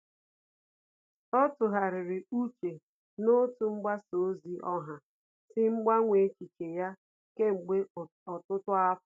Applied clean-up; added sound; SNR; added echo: none; none; none; none.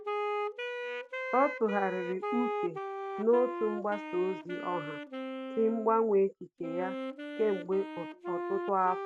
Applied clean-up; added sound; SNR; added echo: none; Wind instrument, woodwind instrument; 6 dB; none.